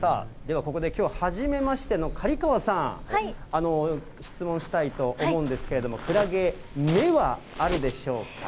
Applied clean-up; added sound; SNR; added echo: none; Waves, surf; 10 dB; none.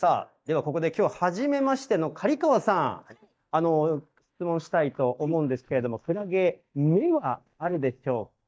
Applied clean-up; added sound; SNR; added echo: neural mask model DeepFilterNet 3.